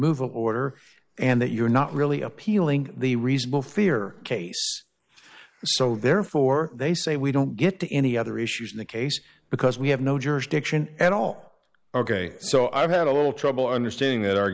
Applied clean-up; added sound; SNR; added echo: neural mask model Resemble Enhance denoiser.